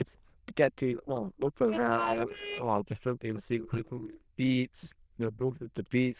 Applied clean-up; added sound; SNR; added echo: neural diffusion model UNIVERSE++.